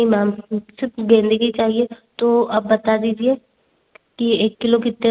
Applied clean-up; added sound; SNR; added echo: none; none; none; none.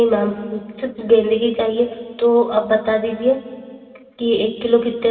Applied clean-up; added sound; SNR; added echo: none; none; none; reverberation time 2.3 s.